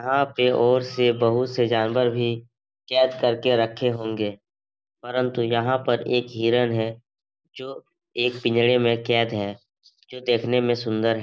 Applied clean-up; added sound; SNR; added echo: none; none; none; none.